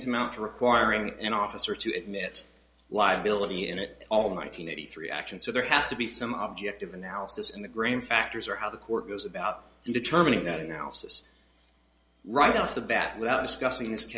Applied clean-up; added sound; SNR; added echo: none; none; none; none.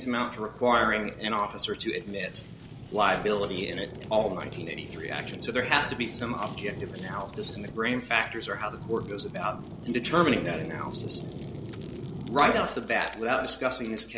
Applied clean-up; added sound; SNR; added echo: none; Fire; 11 dB; none.